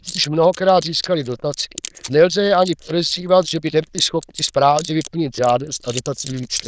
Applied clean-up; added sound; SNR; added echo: neural diffusion model UNIVERSE++.